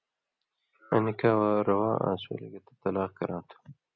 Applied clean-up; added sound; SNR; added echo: none; none; none; none.